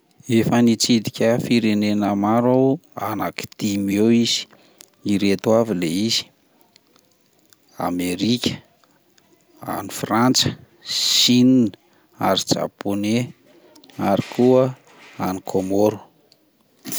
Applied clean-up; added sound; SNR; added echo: none; none; none; none.